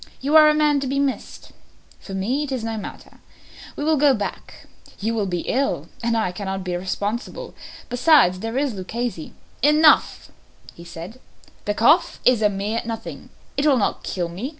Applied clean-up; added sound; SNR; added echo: none; none; none; none.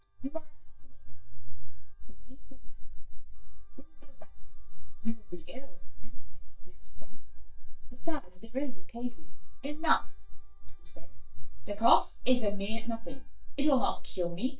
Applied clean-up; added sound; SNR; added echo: neural mask model DeepFilterNet 3.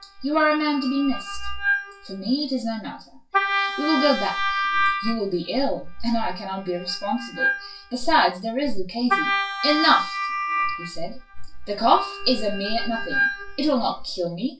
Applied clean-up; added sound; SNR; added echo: classical method WPE with log-MMSE.